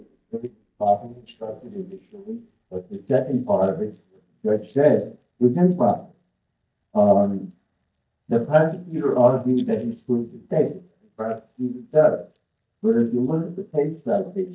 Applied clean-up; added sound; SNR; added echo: neural mask model DeepFilterNet 3.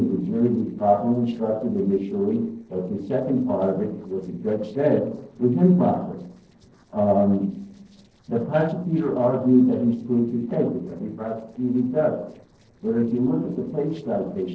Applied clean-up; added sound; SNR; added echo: neural separator model SepFormer DNS4.